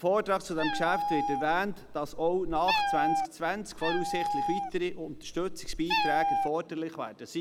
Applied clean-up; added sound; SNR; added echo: none; Meow; 0 dB; none.